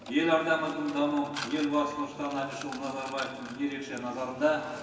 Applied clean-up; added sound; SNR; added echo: none; Mechanisms; 16 dB; reverberation time 2.5 s.